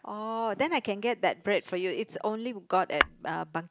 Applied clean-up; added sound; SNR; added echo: none; Tap / Glass; 1 dB; none.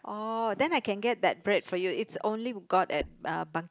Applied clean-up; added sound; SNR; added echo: neural mask model Resemble Enhance denoiser.